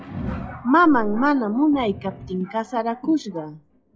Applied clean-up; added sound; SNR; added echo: classical method log-MMSE.